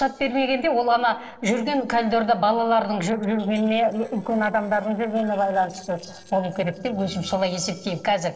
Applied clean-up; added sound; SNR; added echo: neural separator model SepFormer DNS4.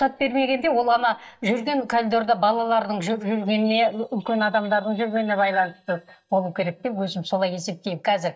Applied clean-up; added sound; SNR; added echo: neural mask model DeepFilterNet 3.